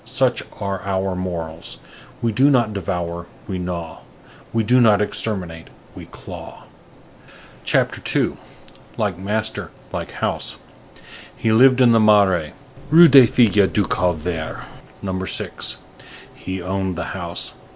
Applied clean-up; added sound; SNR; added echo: none; none; none; none.